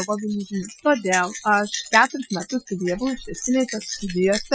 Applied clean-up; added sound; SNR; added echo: classical method Wiener filter.